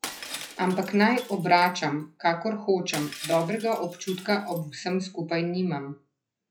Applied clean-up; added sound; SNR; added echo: classical method log-MMSE.